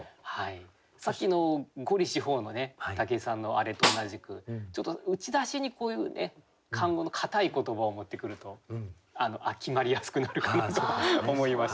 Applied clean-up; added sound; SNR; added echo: none; Snare drum; 0 dB; none.